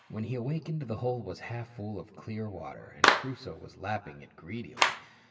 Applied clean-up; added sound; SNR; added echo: none; Clapping; -3 dB; reverberation time 2.4 s.